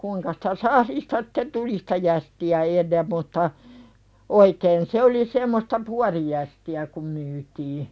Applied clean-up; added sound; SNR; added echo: none; none; none; none.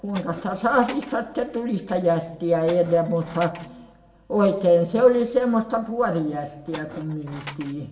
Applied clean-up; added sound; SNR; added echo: none; Tools; 17 dB; reverberation time 0.8 s.